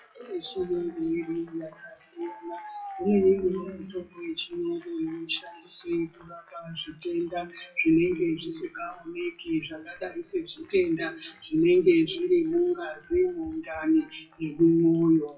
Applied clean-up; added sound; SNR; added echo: classical method WPE with log-MMSE.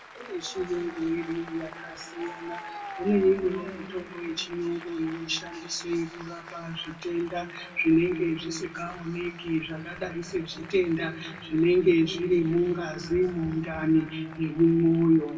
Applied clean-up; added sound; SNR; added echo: none; Applause; 18 dB; reverberation time 2.4 s.